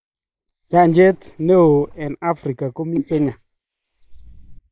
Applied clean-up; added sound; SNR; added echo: neural mask model Resemble Enhance denoiser.